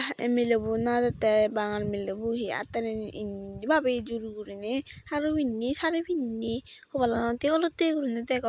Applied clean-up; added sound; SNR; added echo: none; none; none; none.